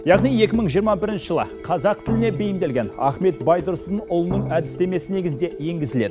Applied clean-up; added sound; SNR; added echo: none; Drum; 10 dB; none.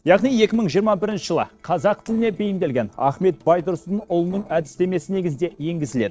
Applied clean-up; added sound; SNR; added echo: neural separator model SepFormer DNS4.